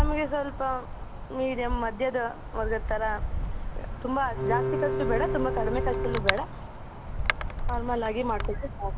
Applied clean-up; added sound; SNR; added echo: none; Wind + Bowed string instrument; -1 dB; none.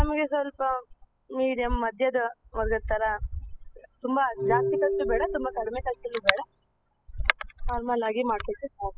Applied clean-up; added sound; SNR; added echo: classical method spectral subtraction.